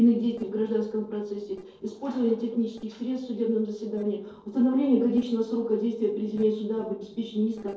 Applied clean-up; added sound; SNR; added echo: neural separator model SepFormer DNS4.